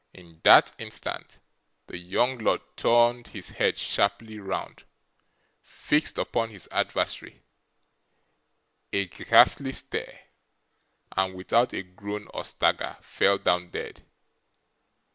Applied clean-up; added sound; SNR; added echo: none; none; none; none.